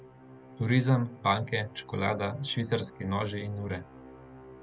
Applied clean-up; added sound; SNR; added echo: none; Musical instrument; 19 dB; none.